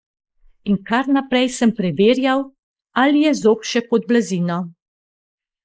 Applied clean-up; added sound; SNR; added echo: neural mask model Resemble Enhance denoiser.